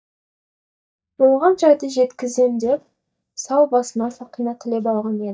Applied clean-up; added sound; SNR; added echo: neural mask model DeepFilterNet 3.